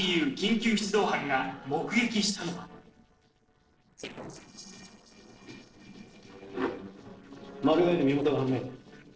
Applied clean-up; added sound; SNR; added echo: neural separator model SepFormer DNS4.